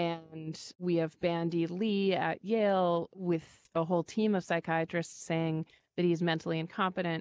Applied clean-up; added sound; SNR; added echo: neural mask model DeepFilterNet 3.